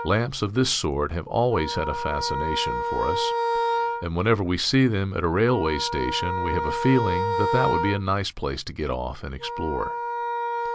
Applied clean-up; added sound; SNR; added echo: none; Wind instrument, woodwind instrument; 3 dB; none.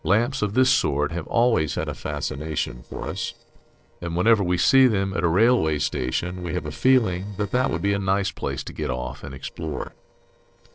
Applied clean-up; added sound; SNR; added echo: neural separator model SepFormer DNS4.